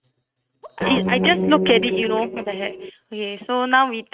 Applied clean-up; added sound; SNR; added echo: neural mask model RNNoise.